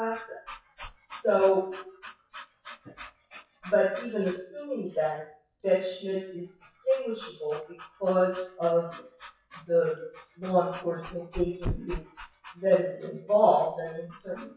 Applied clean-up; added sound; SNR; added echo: classical method WPE with log-MMSE.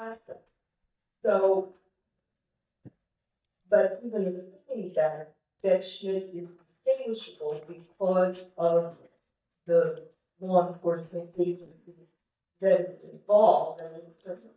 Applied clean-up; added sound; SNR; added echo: neural mask model DeepFilterNet 3.